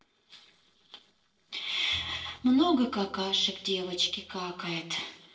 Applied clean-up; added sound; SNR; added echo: neural separator model SepFormer DNS4.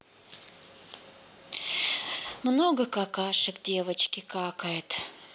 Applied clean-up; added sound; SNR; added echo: none; none; none; none.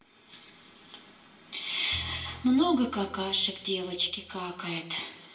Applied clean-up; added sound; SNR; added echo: none; Bowed string instrument; 17 dB; reverberation time 0.9 s.